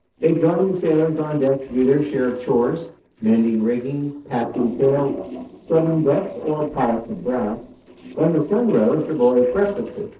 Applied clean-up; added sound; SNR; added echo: neural separator model SepFormer DNS4.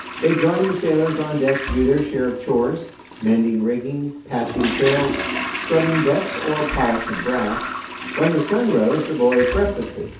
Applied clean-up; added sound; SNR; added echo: none; Toilet flush; 8 dB; reverberation time 0.5 s.